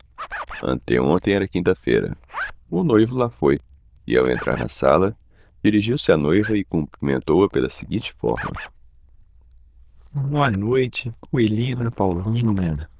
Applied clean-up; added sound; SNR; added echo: neural diffusion model UNIVERSE++.